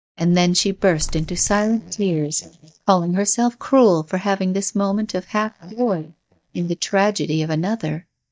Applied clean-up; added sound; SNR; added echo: neural mask model DeepFilterNet 3.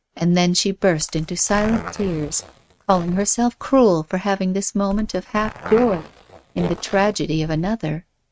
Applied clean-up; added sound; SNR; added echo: neural mask model RNNoise.